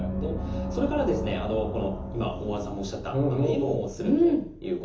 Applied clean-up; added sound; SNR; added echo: none; Gong; 7 dB; reverberation time 0.7 s.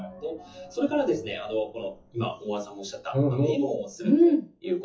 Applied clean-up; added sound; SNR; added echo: classical method WPE with log-MMSE.